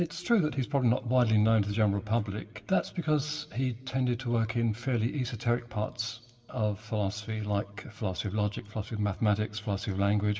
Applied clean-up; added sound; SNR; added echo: none; none; none; reverberation time 0.8 s.